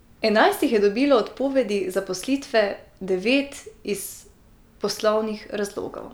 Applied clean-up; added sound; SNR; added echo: none; none; none; none.